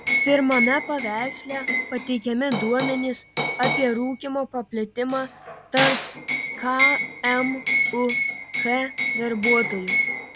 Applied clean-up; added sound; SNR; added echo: none; Liquid; -2 dB; none.